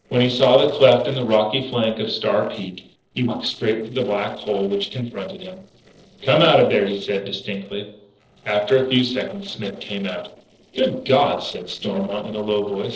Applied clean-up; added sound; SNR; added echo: neural separator model SepFormer DNS4.